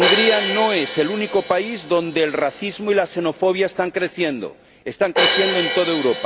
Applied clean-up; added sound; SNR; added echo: none; Crash cymbal; 4 dB; none.